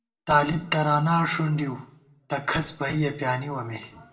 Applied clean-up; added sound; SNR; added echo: none; none; none; reverberation time 0.4 s.